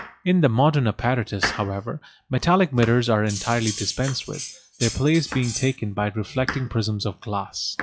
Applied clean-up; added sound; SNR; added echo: classical method log-MMSE.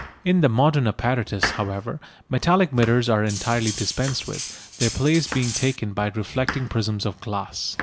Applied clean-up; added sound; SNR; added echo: none; Domestic sounds, home sounds + Cutlery, silverware; 11 dB; none.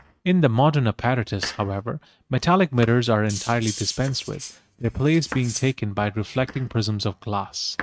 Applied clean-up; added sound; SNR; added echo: neural mask model RNNoise.